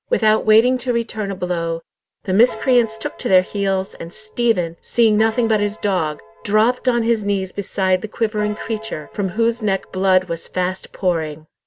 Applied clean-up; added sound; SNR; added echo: none; Piano; 19 dB; none.